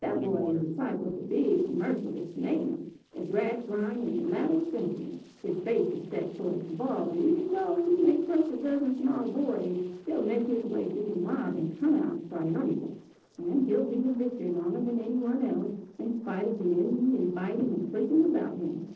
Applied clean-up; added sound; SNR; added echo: neural separator model SepFormer DNS4.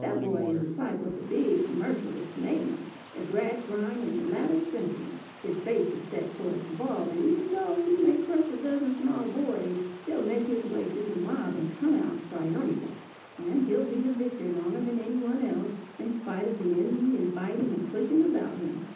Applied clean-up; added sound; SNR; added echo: none; Stream; 18 dB; reverberation time 0.6 s.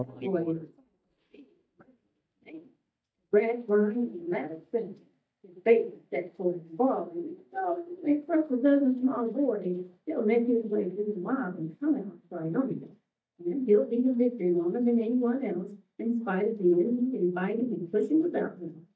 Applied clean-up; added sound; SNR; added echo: neural mask model DeepFilterNet 3.